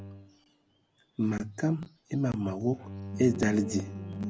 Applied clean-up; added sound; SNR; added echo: none; Bowed string instrument; 13 dB; none.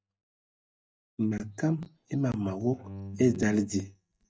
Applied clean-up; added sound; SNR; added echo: neural mask model DeepFilterNet 3.